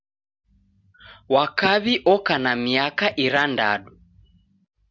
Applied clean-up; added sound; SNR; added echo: none; none; none; none.